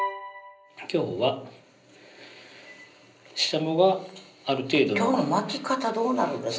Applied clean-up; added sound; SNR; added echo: none; none; none; reverberation time 0.5 s.